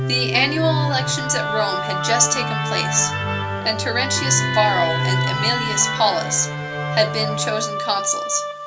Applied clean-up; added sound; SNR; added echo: none; Musical instrument; 1 dB; reverberation time 0.2 s.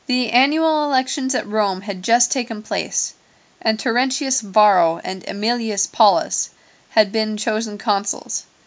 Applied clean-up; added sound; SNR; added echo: none; none; none; none.